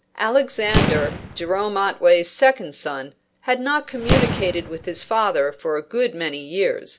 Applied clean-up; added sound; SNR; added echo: none; Boom; 3 dB; none.